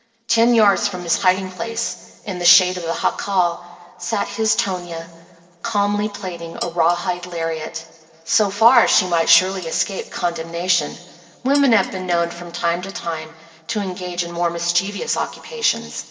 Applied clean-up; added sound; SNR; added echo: neural separator model SepFormer DNS4.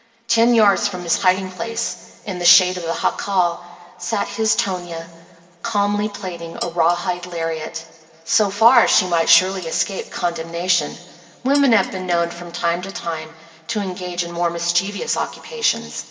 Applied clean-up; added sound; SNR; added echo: none; Dishes, pots, and pans; 17 dB; reverberation time 1.7 s.